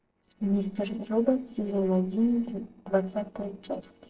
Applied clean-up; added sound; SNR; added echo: neural separator model SepFormer DNS4.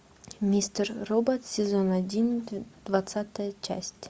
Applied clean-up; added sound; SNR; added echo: none; none; none; none.